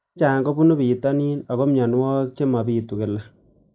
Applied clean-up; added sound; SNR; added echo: neural mask model Resemble Enhance denoiser.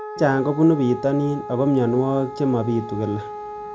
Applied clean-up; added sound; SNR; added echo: none; Wind instrument, woodwind instrument; 12 dB; none.